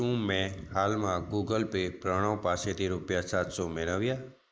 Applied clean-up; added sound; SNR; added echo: neural mask model Resemble Enhance denoiser.